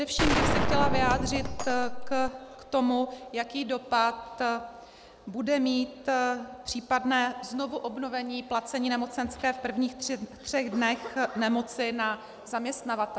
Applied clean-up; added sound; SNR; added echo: none; Gunshot, gunfire; -2 dB; none.